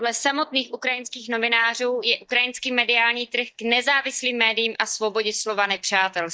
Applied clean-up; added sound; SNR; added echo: neural mask model DeepFilterNet 3.